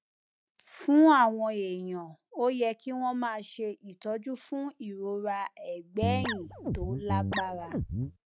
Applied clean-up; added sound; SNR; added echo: neural mask model RNNoise.